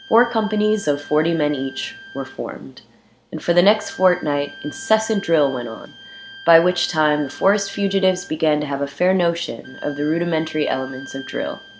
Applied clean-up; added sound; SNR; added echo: none; Wind instrument, woodwind instrument; 19 dB; none.